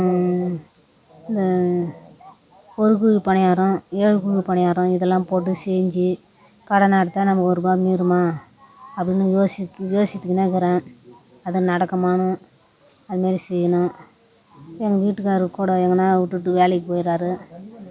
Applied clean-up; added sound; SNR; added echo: none; none; none; none.